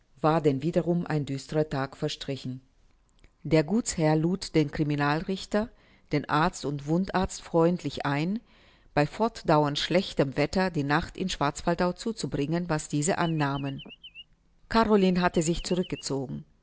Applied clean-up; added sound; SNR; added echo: none; Chirp, tweet; 20 dB; none.